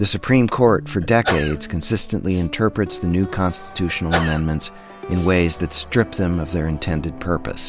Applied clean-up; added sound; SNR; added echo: none; Sneeze / Cough; 9 dB; none.